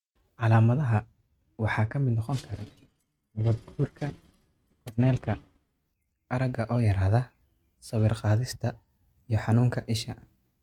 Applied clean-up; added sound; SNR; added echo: neural mask model RNNoise.